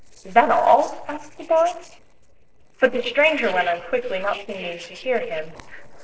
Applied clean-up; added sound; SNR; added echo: neural separator model SepFormer DNS4.